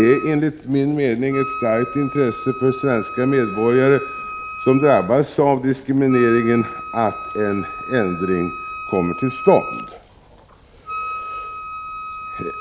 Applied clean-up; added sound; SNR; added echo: none; Wind instrument, woodwind instrument; 11 dB; none.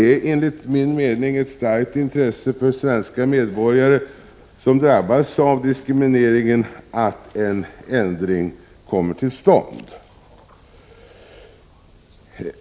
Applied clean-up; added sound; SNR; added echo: none; none; none; none.